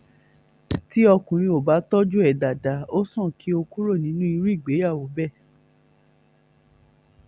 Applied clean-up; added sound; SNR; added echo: none; none; none; none.